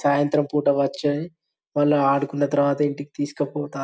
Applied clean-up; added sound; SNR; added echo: none; none; none; none.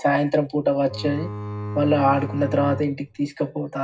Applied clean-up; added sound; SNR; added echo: none; Bowed string instrument; 9 dB; reverberation time 0.4 s.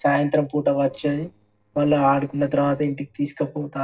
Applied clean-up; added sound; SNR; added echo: neural separator model SepFormer DNS4.